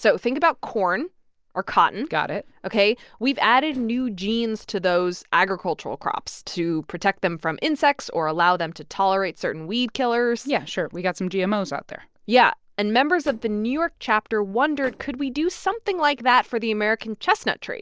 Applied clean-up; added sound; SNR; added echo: neural separator model SepFormer DNS4.